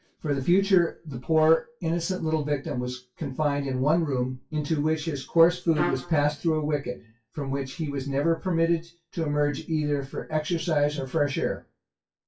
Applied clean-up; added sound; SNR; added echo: classical method WPE with log-MMSE.